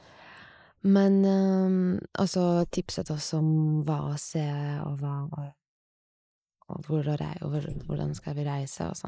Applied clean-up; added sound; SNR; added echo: neural mask model Resemble Enhance denoiser.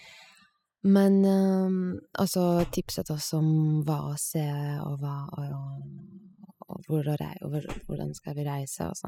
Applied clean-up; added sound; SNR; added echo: classical method spectral subtraction.